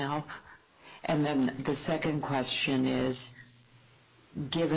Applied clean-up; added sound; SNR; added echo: neural mask model Resemble Enhance denoiser.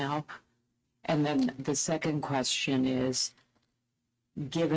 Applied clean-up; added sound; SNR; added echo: neural mask model RNNoise.